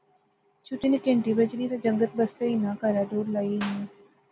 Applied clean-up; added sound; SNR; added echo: none; Clapping; 13 dB; none.